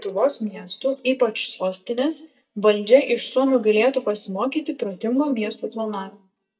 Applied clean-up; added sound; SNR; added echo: neural mask model DeepFilterNet 3.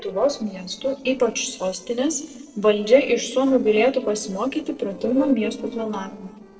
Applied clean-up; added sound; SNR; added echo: neural separator model SepFormer DNS4.